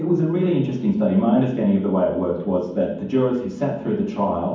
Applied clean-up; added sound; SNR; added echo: none; none; none; reverberation time 1.2 s.